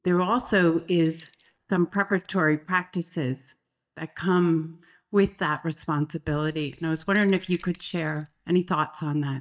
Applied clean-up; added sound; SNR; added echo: neural mask model DeepFilterNet 3.